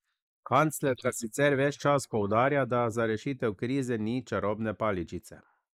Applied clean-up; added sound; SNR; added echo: neural mask model Resemble Enhance denoiser.